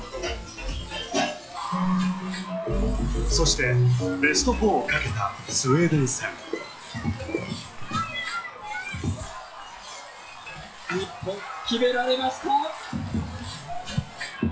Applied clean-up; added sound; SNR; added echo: classical method log-MMSE.